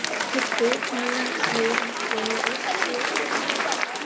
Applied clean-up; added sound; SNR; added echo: none; Applause; -5 dB; none.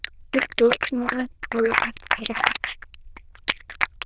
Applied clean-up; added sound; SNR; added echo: neural diffusion model UNIVERSE++.